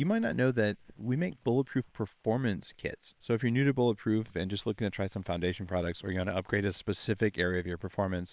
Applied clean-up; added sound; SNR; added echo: neural separator model SepFormer WHAM!.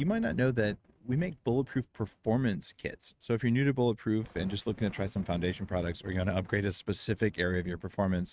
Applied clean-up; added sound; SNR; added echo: neural mask model RNNoise.